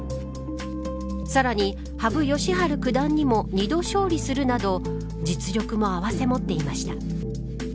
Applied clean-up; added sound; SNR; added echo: none; none; none; none.